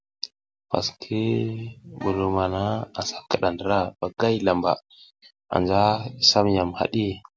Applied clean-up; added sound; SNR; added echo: none; Wind instrument, woodwind instrument; 19 dB; none.